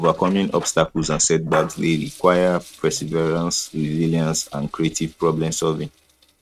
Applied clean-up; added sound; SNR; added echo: neural mask model RNNoise.